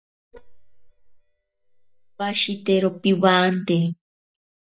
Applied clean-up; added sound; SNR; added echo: neural mask model DeepFilterNet 3.